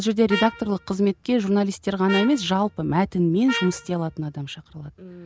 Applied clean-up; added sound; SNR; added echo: none; Trumpet; 12 dB; none.